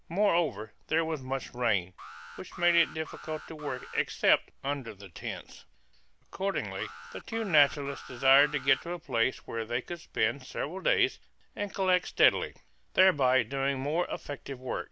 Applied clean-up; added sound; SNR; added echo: none; Alarm; 17 dB; none.